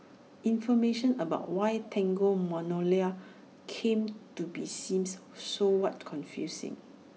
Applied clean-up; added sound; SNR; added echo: none; none; none; none.